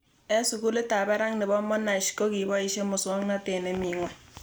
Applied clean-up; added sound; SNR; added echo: none; none; none; none.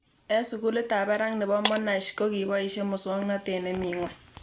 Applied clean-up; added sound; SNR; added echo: none; Shatter; 9 dB; none.